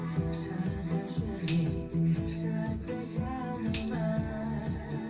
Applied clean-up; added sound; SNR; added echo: none; Tambourine; -1 dB; reverberation time 0.3 s.